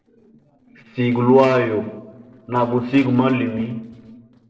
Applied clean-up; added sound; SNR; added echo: neural separator model SepFormer DNS4.